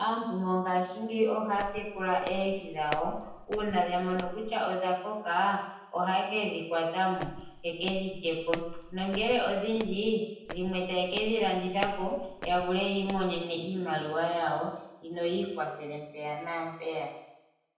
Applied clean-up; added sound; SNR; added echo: none; Walk, footsteps; 11 dB; reverberation time 0.9 s.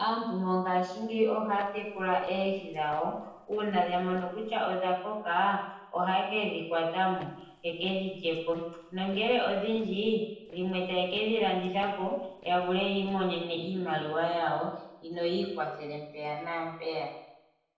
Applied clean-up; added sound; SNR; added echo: neural separator model SepFormer DNS4.